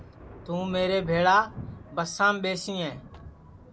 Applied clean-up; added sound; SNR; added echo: none; Thunder; 17 dB; none.